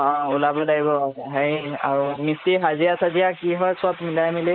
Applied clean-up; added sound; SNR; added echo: neural mask model Resemble Enhance denoiser.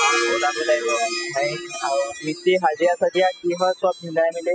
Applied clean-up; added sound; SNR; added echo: classical method spectral subtraction.